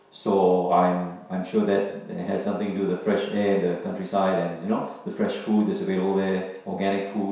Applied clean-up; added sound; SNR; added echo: none; none; none; reverberation time 0.7 s.